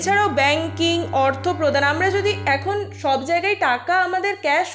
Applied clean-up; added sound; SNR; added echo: none; Bowed string instrument; 13 dB; none.